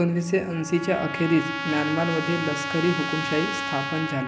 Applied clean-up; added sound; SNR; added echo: none; Trumpet; 5 dB; none.